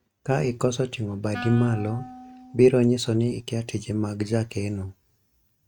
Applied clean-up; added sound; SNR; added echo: neural mask model RNNoise.